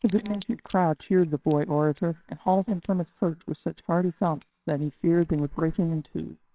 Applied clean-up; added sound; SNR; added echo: neural separator model SepFormer WHAMR!.